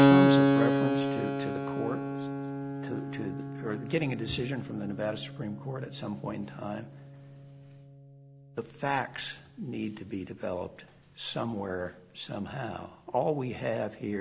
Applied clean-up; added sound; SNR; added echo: none; Keyboard (musical); -4 dB; none.